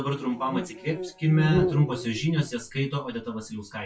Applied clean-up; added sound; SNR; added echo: classical method WPE with log-MMSE.